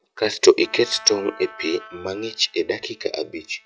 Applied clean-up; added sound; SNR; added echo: classical method log-MMSE.